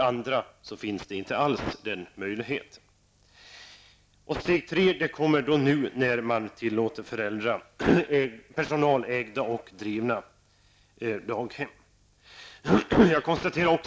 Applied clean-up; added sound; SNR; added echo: none; none; none; none.